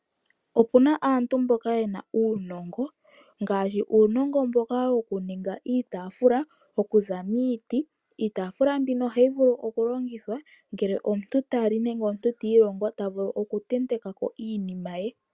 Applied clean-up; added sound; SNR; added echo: none; none; none; none.